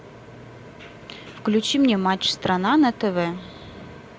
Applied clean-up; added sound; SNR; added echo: none; none; none; none.